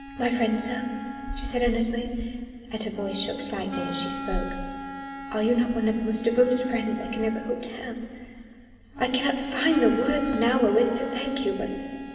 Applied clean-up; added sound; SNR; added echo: none; Wind instrument, woodwind instrument; 11 dB; reverberation time 2.7 s.